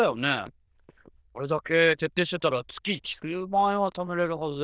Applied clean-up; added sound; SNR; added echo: neural diffusion model UNIVERSE++.